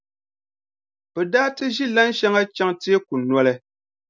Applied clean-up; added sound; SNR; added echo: none; none; none; none.